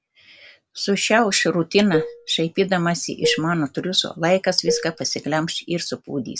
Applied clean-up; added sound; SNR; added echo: none; Dishes, pots, and pans; 7 dB; none.